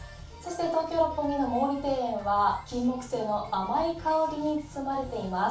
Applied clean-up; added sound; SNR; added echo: none; none; none; reverberation time 0.3 s.